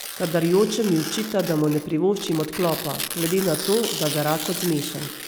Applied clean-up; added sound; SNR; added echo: none; Tearing; 9 dB; none.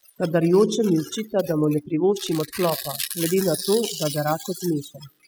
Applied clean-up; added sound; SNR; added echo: classical method spectral subtraction.